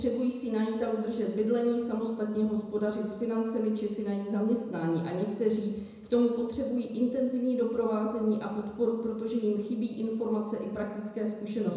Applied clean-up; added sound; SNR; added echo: none; none; none; reverberation time 1.0 s.